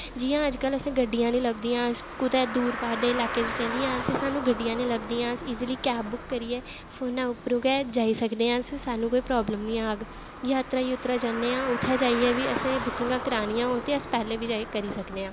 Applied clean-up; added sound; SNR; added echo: none; Car; 9 dB; none.